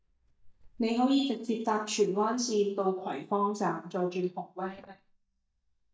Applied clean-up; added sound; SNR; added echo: neural mask model DeepFilterNet 3.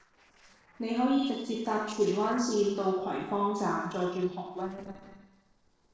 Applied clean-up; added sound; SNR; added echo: neural separator model SepFormer DNS4.